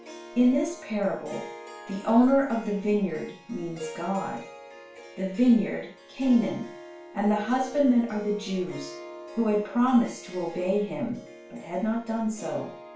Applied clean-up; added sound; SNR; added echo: none; Harp; 17 dB; reverberation time 0.3 s.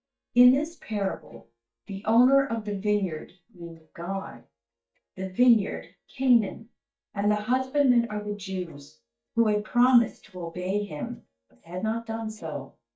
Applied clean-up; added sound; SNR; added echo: neural mask model DeepFilterNet 3.